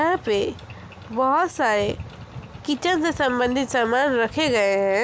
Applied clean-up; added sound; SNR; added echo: none; none; none; none.